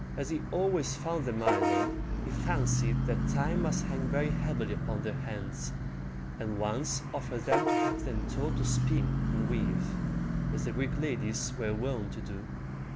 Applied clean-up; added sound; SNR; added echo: none; Bus / Vehicle horn, car horn, honking; -4 dB; none.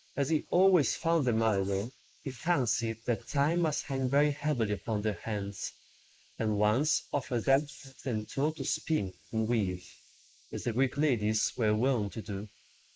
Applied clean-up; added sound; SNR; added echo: neural mask model Resemble Enhance denoiser.